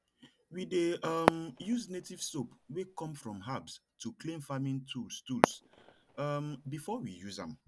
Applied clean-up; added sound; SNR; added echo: none; Fireworks; -1 dB; none.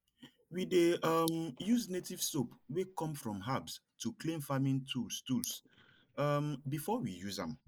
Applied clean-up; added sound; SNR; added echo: neural mask model Resemble Enhance denoiser.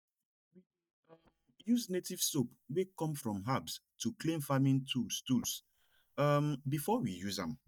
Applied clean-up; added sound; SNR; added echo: neural mask model DeepFilterNet 3.